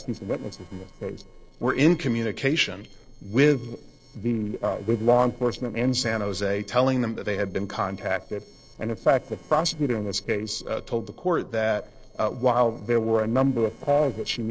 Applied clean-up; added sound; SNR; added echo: neural separator model SepFormer DNS4.